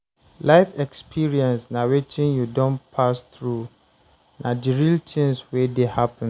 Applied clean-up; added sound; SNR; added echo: none; none; none; none.